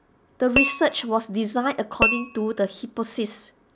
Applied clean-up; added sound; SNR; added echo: none; Tap / Glass; 2 dB; none.